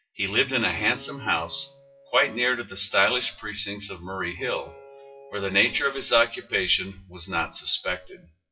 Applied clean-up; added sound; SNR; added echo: classical method WPE with log-MMSE.